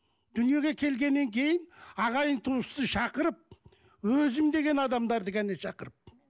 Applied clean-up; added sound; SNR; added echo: none; none; none; none.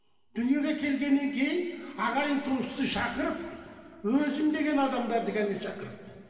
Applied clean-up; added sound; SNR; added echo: none; none; none; reverberation time 2.3 s.